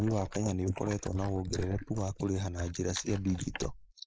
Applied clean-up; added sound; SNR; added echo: neural mask model Resemble Enhance denoiser.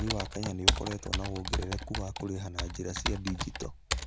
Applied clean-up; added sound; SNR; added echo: none; Computer keyboard; -3 dB; none.